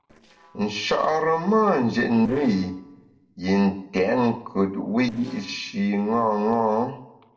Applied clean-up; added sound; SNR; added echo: neural separator model SepFormer DNS4.